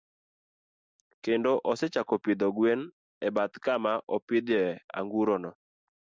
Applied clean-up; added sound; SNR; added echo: none; none; none; none.